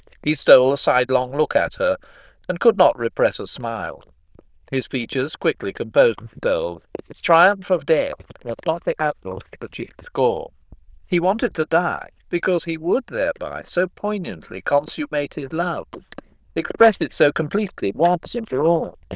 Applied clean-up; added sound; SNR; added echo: neural diffusion model UNIVERSE++.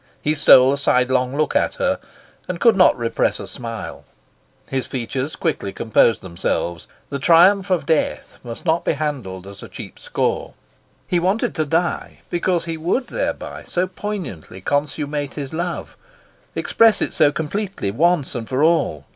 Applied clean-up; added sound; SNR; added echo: none; none; none; none.